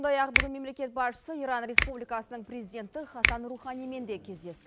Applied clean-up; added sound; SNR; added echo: none; Finger snapping; -2 dB; none.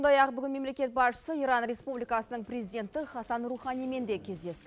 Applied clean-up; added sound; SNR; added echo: none; none; none; none.